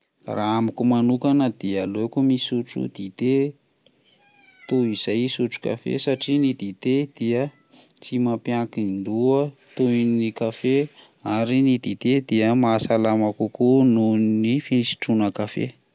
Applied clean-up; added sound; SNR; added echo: none; none; none; none.